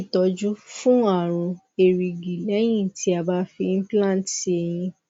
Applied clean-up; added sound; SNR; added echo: none; none; none; none.